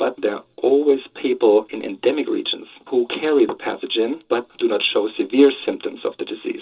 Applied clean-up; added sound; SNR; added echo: none; none; none; reverberation time 0.2 s.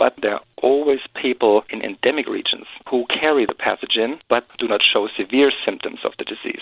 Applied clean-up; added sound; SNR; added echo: none; none; none; none.